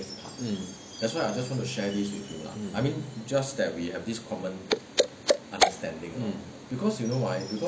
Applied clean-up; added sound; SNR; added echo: none; Chime; 20 dB; none.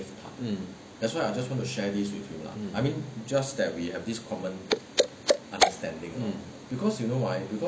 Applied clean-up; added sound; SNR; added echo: none; none; none; none.